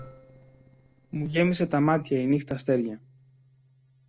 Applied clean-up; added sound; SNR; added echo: neural separator model SepFormer DNS4.